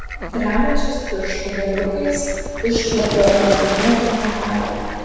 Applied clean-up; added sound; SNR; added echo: none; Fowl; 3 dB; reverberation time 1.8 s.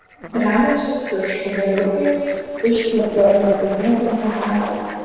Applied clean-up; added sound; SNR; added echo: neural separator model SepFormer DNS4.